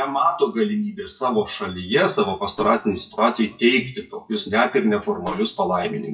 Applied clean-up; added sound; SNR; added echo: classical method WPE with log-MMSE.